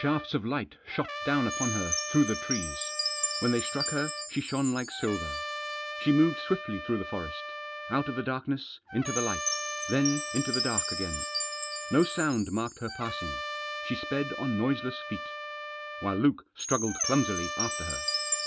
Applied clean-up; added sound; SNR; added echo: none; Trumpet + Chime; 4 dB; none.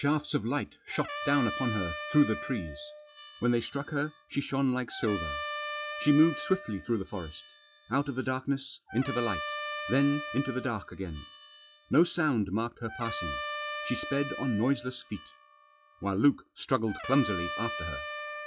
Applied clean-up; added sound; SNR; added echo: classical method log-MMSE.